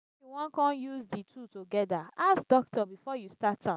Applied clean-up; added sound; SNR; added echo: none; none; none; none.